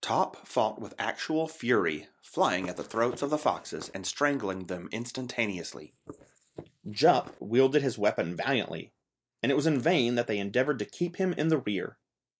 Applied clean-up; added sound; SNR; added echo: neural mask model Resemble Enhance denoiser.